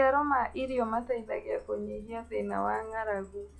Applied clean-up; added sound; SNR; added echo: classical method log-MMSE.